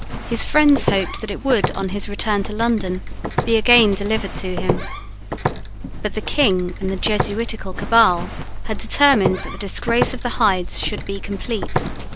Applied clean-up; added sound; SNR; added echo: none; Walk, footsteps + Livestock, farm animals, working animals; 4 dB; none.